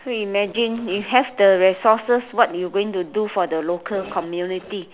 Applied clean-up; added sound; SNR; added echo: none; none; none; none.